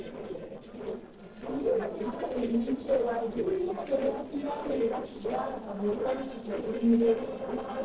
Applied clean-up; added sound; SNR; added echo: neural separator model SepFormer DNS4.